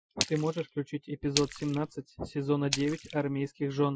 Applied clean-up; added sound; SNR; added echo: classical method Wiener filter.